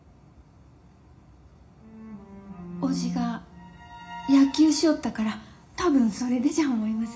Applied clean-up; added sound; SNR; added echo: none; none; none; reverberation time 0.4 s.